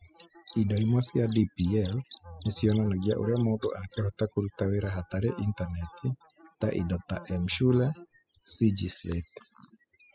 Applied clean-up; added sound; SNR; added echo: classical method spectral subtraction.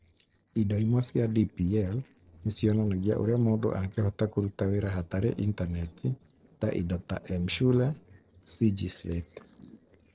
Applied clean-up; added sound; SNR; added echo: neural separator model SepFormer DNS4.